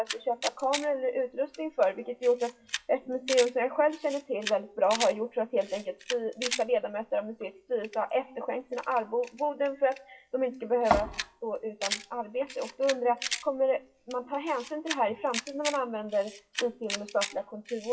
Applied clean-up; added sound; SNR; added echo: classical method WPE with log-MMSE.